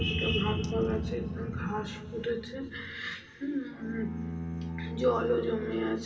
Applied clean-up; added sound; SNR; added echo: none; Bowed string instrument; 7 dB; reverberation time 2.5 s.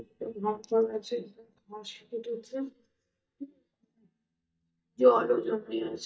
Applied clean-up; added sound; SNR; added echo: neural mask model DeepFilterNet 3.